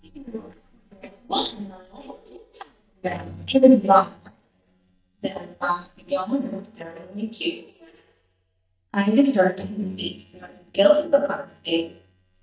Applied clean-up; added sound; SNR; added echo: neural mask model DeepFilterNet 3.